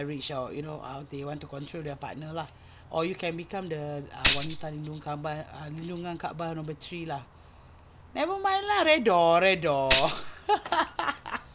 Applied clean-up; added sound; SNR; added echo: none; Tambourine; -2 dB; none.